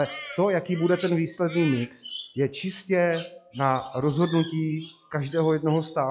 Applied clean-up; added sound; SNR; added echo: classical method log-MMSE.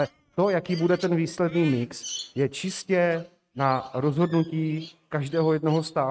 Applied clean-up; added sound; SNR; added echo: neural mask model RNNoise.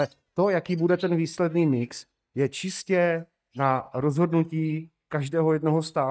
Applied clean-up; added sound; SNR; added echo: neural mask model DeepFilterNet 3.